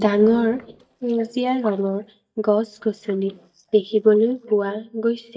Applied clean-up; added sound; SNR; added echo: neural mask model DeepFilterNet 3.